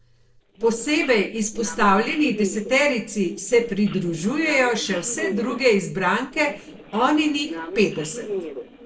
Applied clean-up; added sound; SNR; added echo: neural separator model SepFormer DNS4.